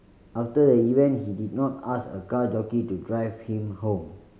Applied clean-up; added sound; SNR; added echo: none; none; none; none.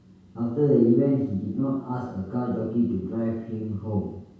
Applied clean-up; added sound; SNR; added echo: none; none; none; reverberation time 0.6 s.